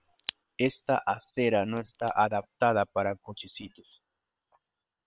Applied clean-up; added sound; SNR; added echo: neural separator model SepFormer WHAM!.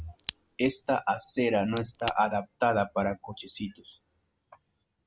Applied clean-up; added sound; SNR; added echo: none; Crack; 14 dB; none.